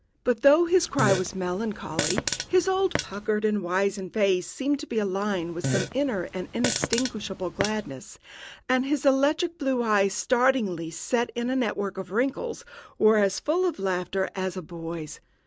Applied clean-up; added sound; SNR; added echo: none; Fart; 6 dB; none.